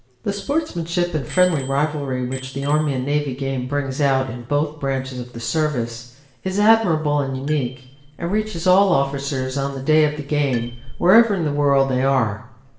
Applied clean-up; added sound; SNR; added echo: none; Bicycle bell; 19 dB; reverberation time 0.7 s.